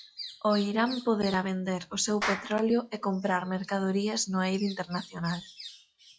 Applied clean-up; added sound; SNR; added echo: classical method log-MMSE.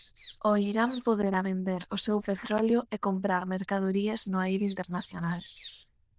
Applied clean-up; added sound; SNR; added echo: neural diffusion model UNIVERSE++.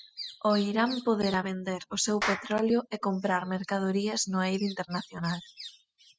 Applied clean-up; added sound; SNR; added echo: classical method spectral subtraction.